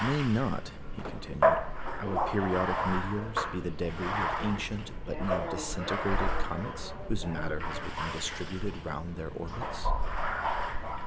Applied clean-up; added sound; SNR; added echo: none; Subway, metro, underground + Bathtub (filling or washing); -3 dB; none.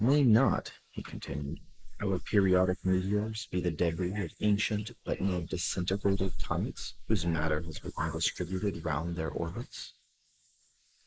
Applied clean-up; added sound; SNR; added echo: neural mask model Resemble Enhance denoiser.